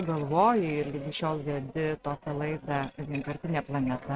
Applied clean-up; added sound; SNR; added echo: neural mask model RNNoise.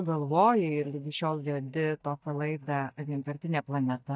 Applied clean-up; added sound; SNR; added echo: neural mask model DeepFilterNet 3.